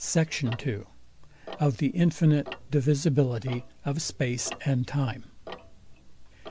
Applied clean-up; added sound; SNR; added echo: none; Tick-tock; 16 dB; none.